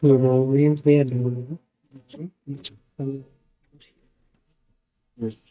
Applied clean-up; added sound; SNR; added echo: neural mask model DeepFilterNet 3.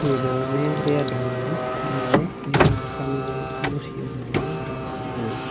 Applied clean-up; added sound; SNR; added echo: none; Car; -2 dB; none.